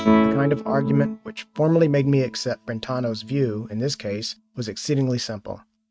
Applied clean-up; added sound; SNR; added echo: neural mask model RNNoise.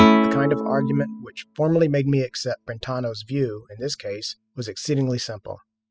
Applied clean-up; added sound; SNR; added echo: classical method spectral subtraction.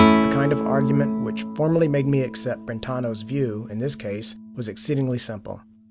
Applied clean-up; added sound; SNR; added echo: none; Guitar; 0 dB; none.